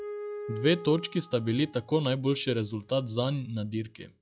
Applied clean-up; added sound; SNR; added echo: classical method log-MMSE.